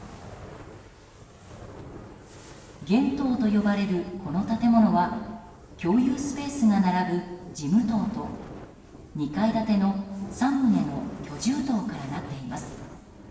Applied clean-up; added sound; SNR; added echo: none; Fire; 16 dB; reverberation time 1.2 s.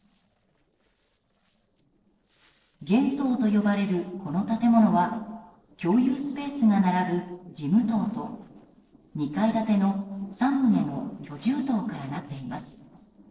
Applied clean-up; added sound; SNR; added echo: neural separator model SepFormer DNS4.